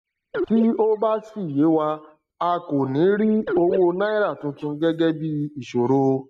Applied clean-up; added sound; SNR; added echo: neural mask model DeepFilterNet 3.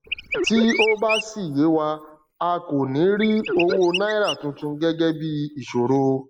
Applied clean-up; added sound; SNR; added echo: neural mask model Resemble Enhance denoiser.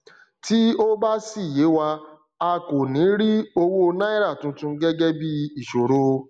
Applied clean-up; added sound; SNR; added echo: none; none; none; none.